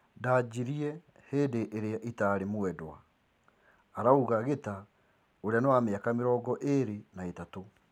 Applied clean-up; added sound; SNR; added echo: none; none; none; none.